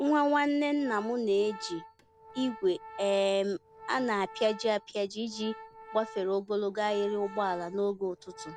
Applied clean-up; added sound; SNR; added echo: none; Organ; 17 dB; none.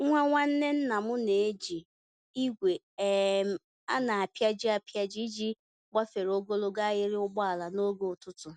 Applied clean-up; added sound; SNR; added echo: none; none; none; none.